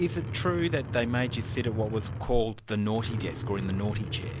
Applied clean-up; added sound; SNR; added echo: none; Truck; 5 dB; none.